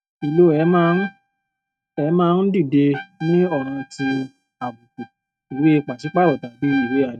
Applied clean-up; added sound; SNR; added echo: neural mask model RNNoise.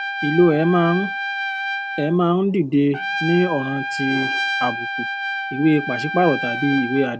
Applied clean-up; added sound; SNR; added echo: none; Trumpet; 6 dB; none.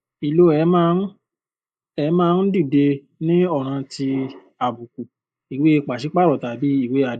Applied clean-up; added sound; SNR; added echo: neural mask model Resemble Enhance denoiser.